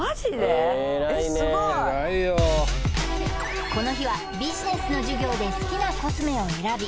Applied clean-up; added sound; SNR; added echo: none; Subway, metro, underground / Train; 10 dB; none.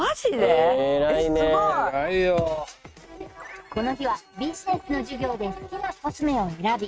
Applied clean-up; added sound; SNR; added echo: neural mask model RNNoise.